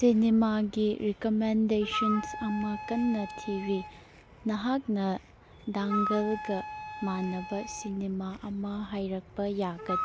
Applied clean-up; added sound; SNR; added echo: none; Wind instrument, woodwind instrument; 10 dB; none.